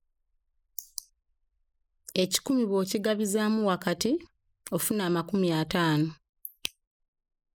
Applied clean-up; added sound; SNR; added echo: neural mask model Resemble Enhance denoiser.